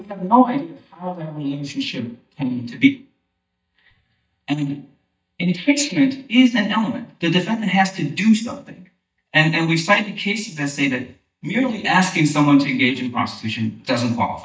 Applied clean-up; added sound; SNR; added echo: neural mask model DeepFilterNet 3.